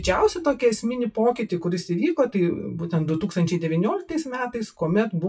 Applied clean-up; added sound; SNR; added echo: classical method WPE with log-MMSE.